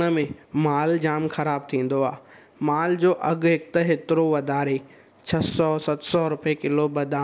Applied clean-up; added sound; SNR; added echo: none; none; none; none.